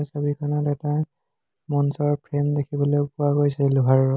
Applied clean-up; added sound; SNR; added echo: none; none; none; none.